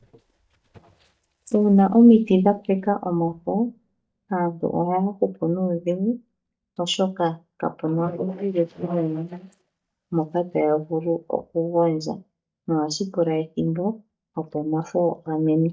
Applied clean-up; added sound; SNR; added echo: neural mask model DeepFilterNet 3.